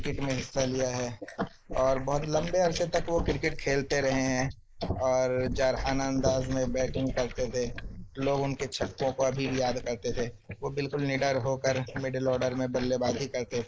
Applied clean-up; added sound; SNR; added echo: neural mask model Resemble Enhance denoiser.